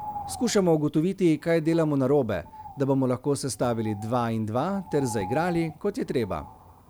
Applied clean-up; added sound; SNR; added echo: none; Bird; 17 dB; none.